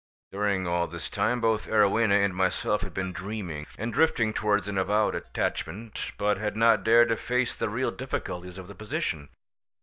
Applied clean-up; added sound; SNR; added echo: neural mask model DeepFilterNet 3.